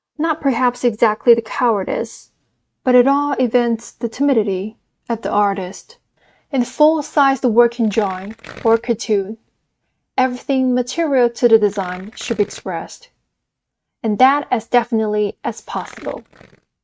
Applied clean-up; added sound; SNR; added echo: neural mask model RNNoise.